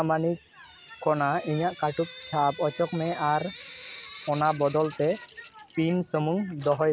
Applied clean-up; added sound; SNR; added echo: none; Drip / Sink (filling or washing); 19 dB; none.